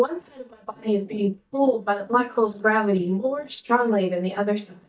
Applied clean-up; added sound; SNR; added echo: neural mask model DeepFilterNet 3.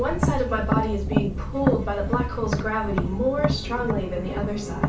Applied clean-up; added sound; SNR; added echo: none; Tap; 2 dB; reverberation time 0.3 s.